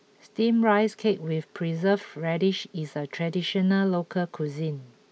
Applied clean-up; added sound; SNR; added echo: none; none; none; none.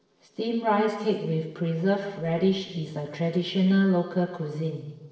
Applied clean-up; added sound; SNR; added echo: neural separator model SepFormer DNS4.